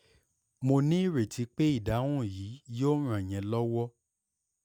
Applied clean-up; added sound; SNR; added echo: none; none; none; none.